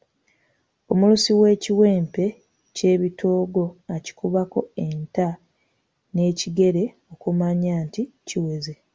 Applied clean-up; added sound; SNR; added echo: none; none; none; none.